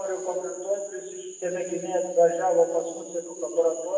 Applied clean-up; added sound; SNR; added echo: none; Frog; 17 dB; reverberation time 1.0 s.